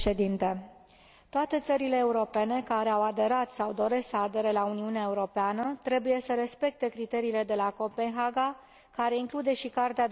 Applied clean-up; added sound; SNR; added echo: none; none; none; none.